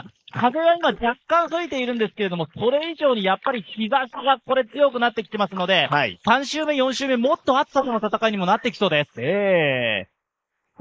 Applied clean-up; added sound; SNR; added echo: neural mask model Resemble Enhance denoiser.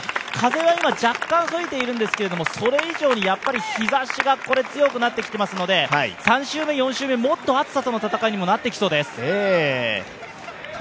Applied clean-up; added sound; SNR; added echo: none; none; none; none.